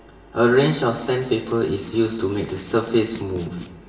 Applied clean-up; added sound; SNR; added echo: none; Writing; 18 dB; reverberation time 1.4 s.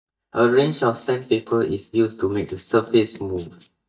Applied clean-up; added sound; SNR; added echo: neural mask model DeepFilterNet 3.